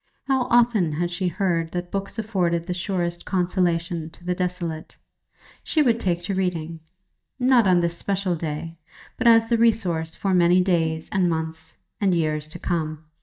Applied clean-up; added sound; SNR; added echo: neural mask model DeepFilterNet 3.